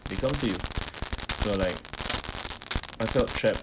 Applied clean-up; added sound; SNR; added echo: none; Fireworks; 1 dB; none.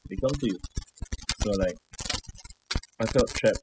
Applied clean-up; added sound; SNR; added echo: classical method spectral subtraction.